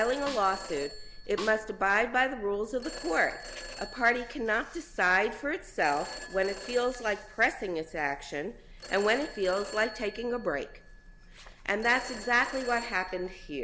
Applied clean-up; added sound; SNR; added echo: none; Telephone + Snare drum; 15 dB; none.